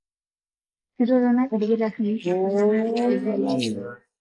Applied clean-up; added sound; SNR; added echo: neural mask model Resemble Enhance denoiser.